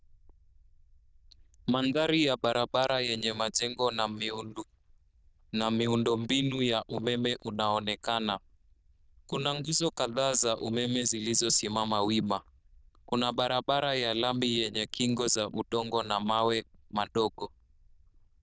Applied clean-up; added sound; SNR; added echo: neural diffusion model UNIVERSE++.